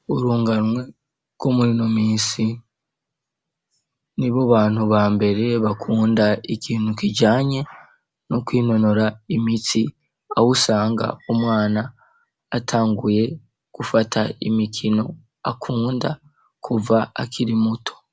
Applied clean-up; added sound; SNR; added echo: none; none; none; none.